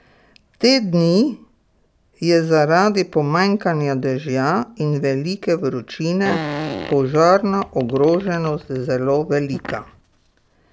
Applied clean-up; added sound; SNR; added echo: none; Fart; 12 dB; none.